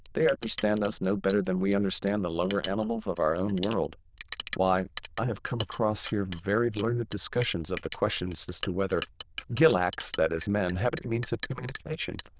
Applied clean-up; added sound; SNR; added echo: neural diffusion model UNIVERSE++.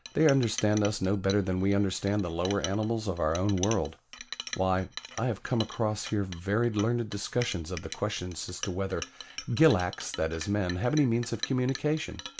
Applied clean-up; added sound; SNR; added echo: none; Chink, clink; 15 dB; none.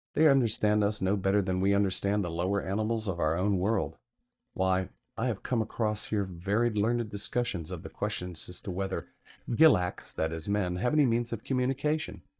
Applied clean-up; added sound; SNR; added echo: neural mask model DeepFilterNet 3.